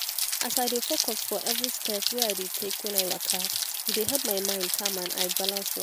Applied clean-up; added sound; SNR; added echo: none; Rain; -5 dB; none.